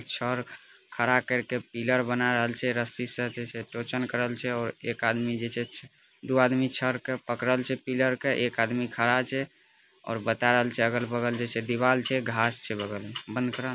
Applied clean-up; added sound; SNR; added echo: none; none; none; none.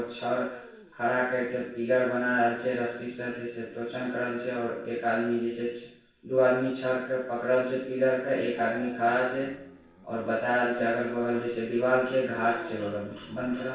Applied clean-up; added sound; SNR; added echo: neural separator model SepFormer DNS4.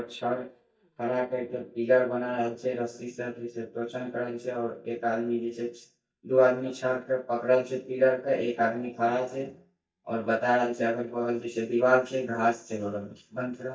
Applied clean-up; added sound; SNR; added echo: neural mask model DeepFilterNet 3.